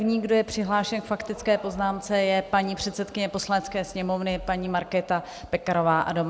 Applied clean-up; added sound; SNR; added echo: none; none; none; none.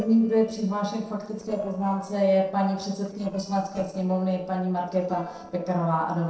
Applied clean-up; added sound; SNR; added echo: neural separator model SepFormer DNS4.